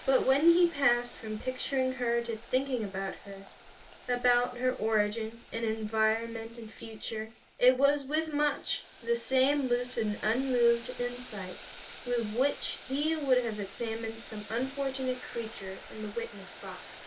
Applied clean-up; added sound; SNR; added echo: none; Boiling; 19 dB; reverberation time 0.2 s.